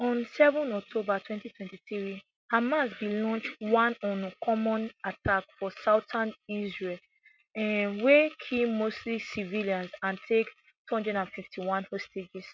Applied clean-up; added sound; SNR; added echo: none; none; none; none.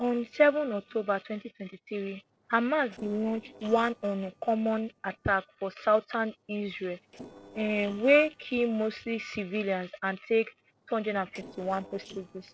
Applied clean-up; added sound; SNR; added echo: neural separator model SepFormer DNS4.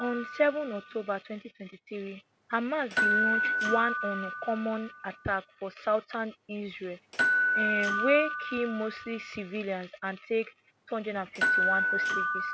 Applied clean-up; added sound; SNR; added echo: none; Door / Bell; 0 dB; none.